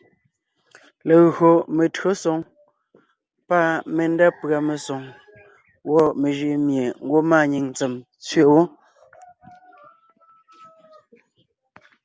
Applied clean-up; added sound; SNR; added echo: none; none; none; none.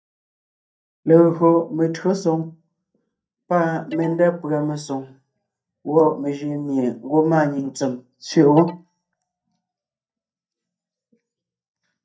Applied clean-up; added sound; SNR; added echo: neural mask model DeepFilterNet 3.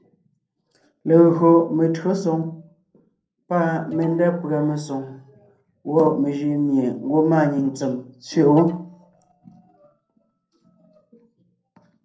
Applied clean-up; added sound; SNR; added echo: neural separator model SepFormer DNS4.